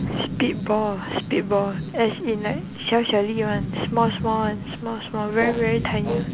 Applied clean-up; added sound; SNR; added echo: none; Rain / Thunderstorm; 6 dB; none.